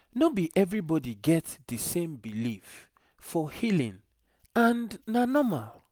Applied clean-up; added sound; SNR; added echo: none; none; none; none.